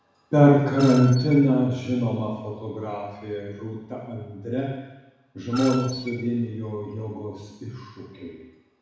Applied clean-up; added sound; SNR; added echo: none; Screech; 14 dB; reverberation time 1.1 s.